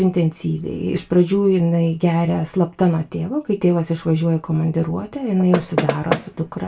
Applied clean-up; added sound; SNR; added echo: none; Knock; 4 dB; reverberation time 0.2 s.